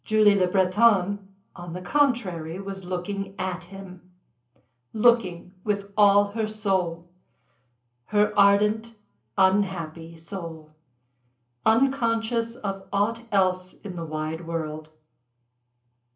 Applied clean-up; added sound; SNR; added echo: none; none; none; reverberation time 0.3 s.